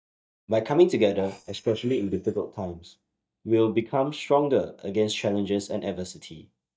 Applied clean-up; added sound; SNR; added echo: neural mask model DeepFilterNet 3.